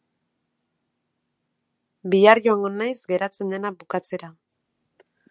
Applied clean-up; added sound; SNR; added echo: none; none; none; none.